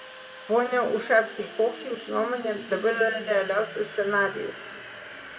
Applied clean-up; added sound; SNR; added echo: none; Domestic sounds, home sounds; 14 dB; reverberation time 1.6 s.